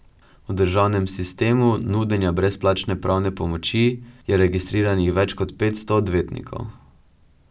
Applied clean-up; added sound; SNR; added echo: none; none; none; none.